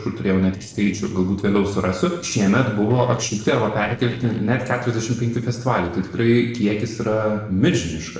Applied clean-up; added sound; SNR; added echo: neural separator model SepFormer DNS4.